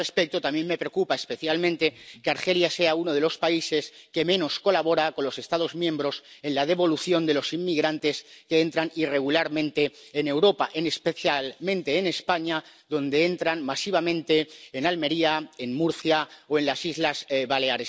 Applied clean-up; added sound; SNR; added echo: none; none; none; none.